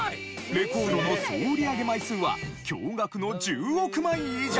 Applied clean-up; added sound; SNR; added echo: none; none; none; none.